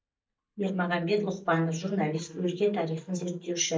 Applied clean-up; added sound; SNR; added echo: neural mask model DeepFilterNet 3.